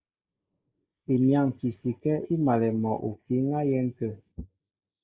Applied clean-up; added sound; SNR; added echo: neural mask model Resemble Enhance denoiser.